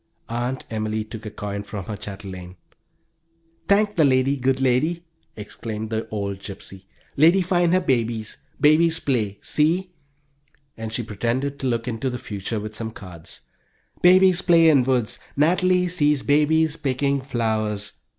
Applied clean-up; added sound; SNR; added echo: none; none; none; none.